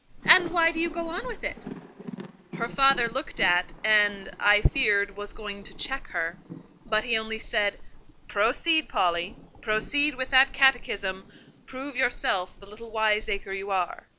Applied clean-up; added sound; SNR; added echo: none; Thunder; 18 dB; none.